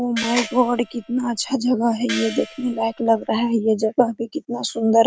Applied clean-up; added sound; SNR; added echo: none; Gong; 14 dB; none.